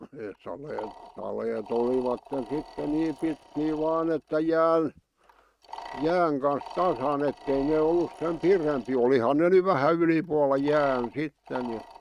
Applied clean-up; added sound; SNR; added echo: neural mask model RNNoise.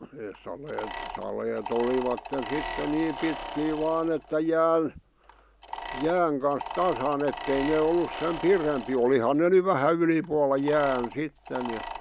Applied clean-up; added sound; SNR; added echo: none; Mechanisms; 12 dB; none.